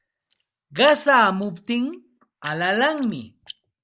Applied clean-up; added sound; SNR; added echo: neural mask model Resemble Enhance denoiser.